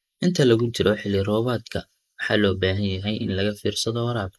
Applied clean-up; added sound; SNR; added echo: neural mask model Resemble Enhance denoiser.